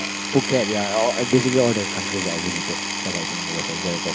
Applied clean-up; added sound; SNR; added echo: none; Power tool; 3 dB; none.